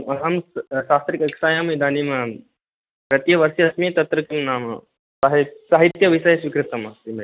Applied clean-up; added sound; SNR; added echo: neural mask model RNNoise.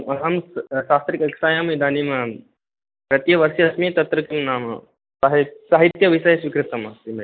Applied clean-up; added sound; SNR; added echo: neural mask model Resemble Enhance denoiser.